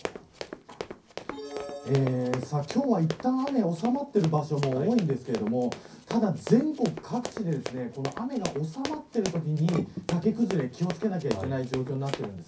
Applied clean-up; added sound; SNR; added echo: none; Run; 11 dB; reverberation time 0.3 s.